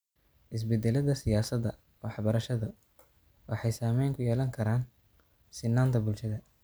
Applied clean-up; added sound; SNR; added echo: none; none; none; none.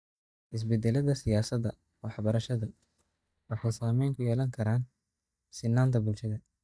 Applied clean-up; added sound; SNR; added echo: neural mask model DeepFilterNet 3.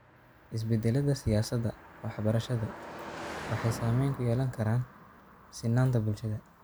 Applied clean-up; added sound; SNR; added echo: none; Car passing by; 14 dB; none.